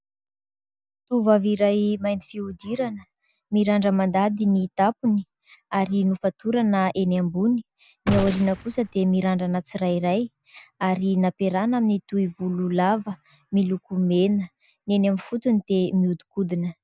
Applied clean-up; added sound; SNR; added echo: none; Gunshot, gunfire; 8 dB; none.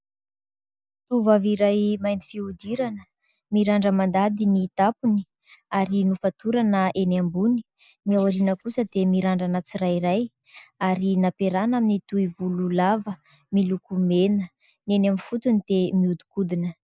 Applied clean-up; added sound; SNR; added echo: neural mask model Resemble Enhance denoiser.